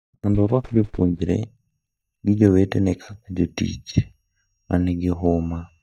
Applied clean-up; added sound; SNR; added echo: neural mask model DeepFilterNet 3.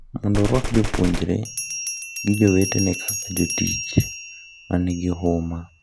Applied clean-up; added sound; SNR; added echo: none; Gunshot, gunfire + Bell; 6 dB; none.